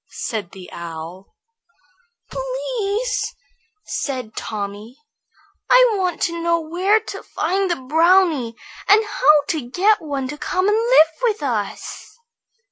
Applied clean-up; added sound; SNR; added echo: none; none; none; none.